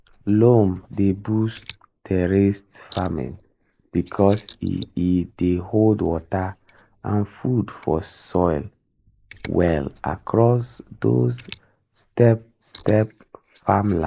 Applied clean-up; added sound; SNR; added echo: neural mask model Resemble Enhance denoiser.